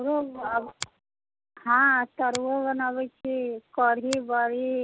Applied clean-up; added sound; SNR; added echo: none; Finger snapping; 18 dB; none.